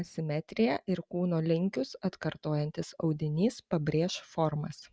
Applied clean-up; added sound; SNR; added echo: none; none; none; none.